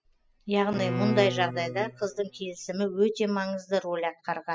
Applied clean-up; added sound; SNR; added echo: classical method spectral subtraction.